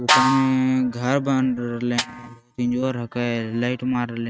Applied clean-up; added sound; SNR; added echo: neural mask model RNNoise.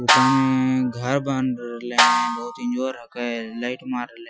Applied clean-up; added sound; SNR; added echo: classical method Wiener filter.